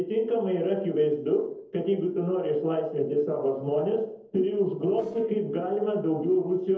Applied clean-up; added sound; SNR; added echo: neural separator model SepFormer DNS4.